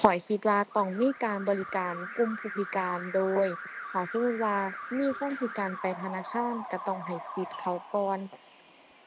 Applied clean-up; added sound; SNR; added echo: none; Alarm; 11 dB; none.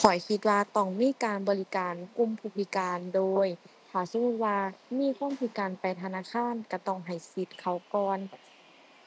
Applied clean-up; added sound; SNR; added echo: none; none; none; none.